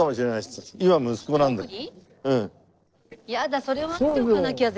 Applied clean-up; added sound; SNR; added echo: neural separator model SepFormer DNS4.